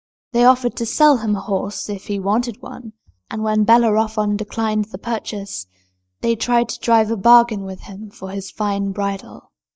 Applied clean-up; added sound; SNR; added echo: neural mask model DeepFilterNet 3.